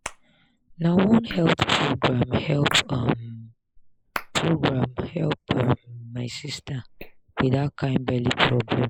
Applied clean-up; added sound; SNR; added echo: neural mask model Resemble Enhance denoiser.